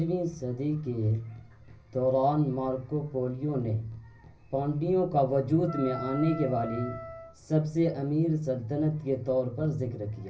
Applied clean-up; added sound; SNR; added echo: none; Wind instrument, woodwind instrument; 11 dB; reverberation time 0.4 s.